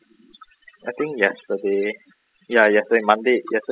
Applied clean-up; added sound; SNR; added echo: classical method spectral subtraction.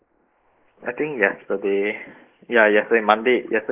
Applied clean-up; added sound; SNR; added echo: neural mask model Resemble Enhance denoiser.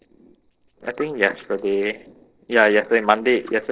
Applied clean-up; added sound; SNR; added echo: neural separator model SepFormer DNS4.